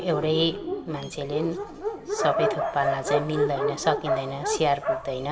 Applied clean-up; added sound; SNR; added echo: none; Dog; 1 dB; reverberation time 0.9 s.